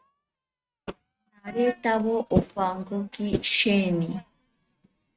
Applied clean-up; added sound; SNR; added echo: neural mask model RNNoise.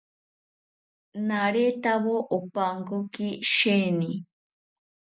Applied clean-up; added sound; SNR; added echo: none; none; none; none.